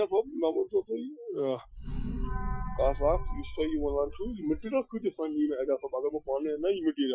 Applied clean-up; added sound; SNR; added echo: classical method Wiener filter.